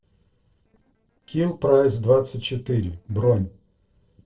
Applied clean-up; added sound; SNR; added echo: neural separator model SepFormer DNS4.